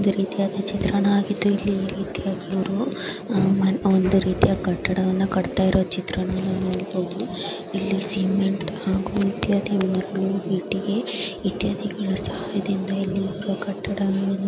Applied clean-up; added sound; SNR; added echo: none; none; none; none.